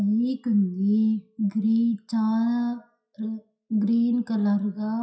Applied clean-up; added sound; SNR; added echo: classical method WPE with log-MMSE.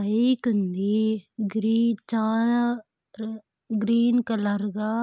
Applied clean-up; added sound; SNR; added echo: none; none; none; none.